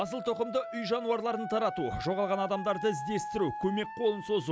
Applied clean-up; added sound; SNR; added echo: none; Wind instrument, woodwind instrument; 8 dB; none.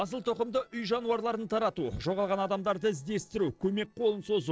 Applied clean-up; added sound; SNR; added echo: neural separator model SepFormer DNS4.